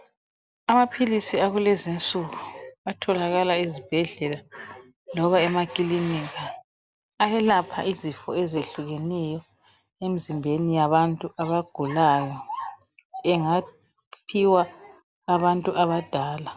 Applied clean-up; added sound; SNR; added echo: none; none; none; none.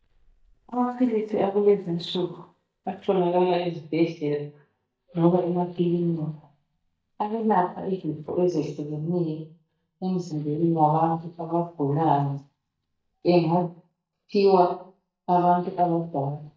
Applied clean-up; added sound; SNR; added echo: neural mask model DeepFilterNet 3.